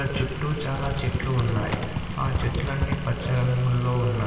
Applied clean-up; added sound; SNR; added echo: none; Typing; 6 dB; reverberation time 2.5 s.